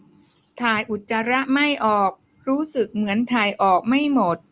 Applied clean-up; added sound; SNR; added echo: none; none; none; none.